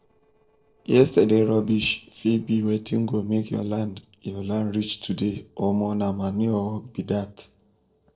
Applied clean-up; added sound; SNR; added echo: neural separator model SepFormer DNS4.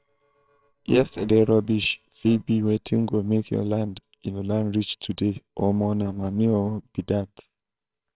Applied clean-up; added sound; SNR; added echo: neural separator model SepFormer WHAMR!.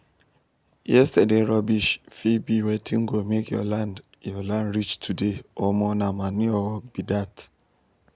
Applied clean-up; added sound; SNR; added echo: none; none; none; none.